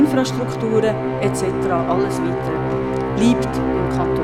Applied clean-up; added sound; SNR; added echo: none; Musical instrument; -1 dB; none.